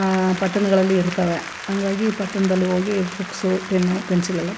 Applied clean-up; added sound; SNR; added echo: none; Applause; 12 dB; none.